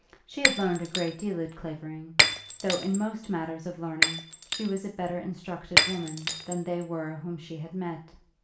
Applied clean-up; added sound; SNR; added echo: none; Shatter; -3 dB; reverberation time 0.5 s.